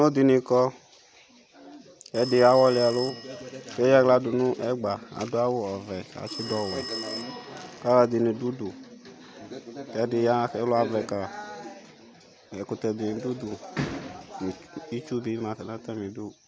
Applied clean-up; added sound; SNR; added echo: none; Telephone; 16 dB; none.